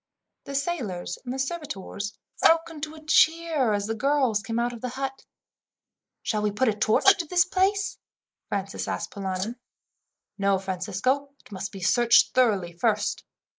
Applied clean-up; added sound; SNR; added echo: neural mask model Resemble Enhance denoiser.